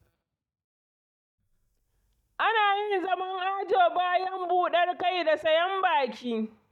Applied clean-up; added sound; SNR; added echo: neural mask model DeepFilterNet 3.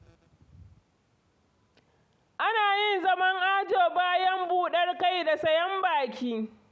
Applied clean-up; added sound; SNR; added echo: none; none; none; none.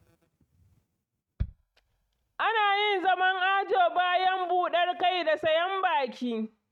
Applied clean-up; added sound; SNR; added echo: neural mask model RNNoise.